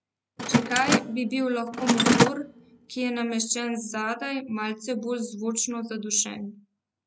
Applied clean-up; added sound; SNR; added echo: none; Mechanisms; -3 dB; none.